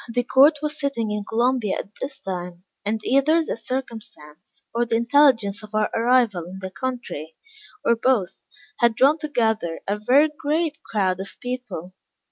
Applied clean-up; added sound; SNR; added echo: none; none; none; none.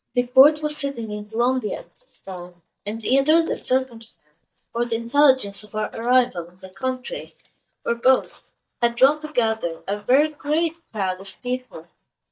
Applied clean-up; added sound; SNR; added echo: neural mask model DeepFilterNet 3.